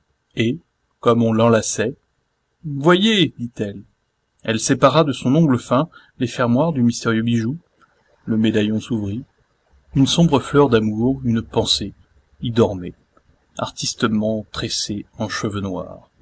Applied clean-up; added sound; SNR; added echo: none; none; none; none.